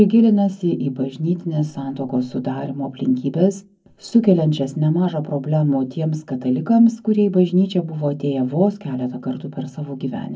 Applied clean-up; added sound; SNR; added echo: none; none; none; reverberation time 0.3 s.